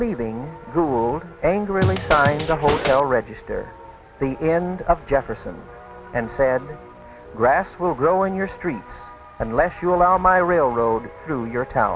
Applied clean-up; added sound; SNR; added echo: none; Scratching (performance technique); 2 dB; none.